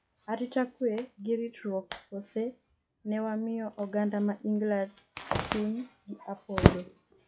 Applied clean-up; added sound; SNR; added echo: classical method log-MMSE.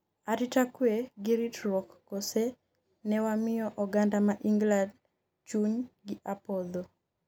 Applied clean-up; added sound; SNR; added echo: none; none; none; none.